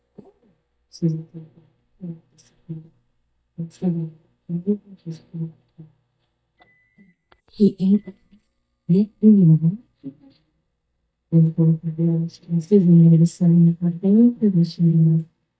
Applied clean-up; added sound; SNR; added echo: neural mask model DeepFilterNet 3.